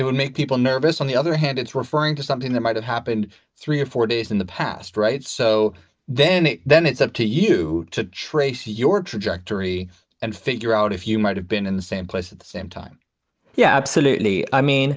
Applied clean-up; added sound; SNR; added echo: none; none; none; none.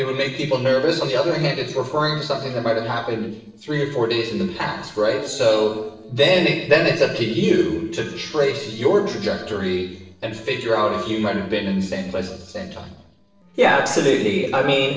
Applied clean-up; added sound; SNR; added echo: neural separator model SepFormer DNS4.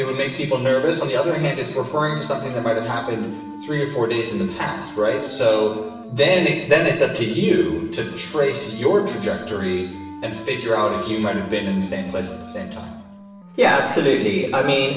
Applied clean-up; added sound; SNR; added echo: none; Wind instrument, woodwind instrument; 16 dB; reverberation time 1.0 s.